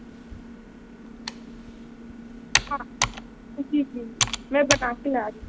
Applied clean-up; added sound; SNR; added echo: none; Computer keyboard; 1 dB; none.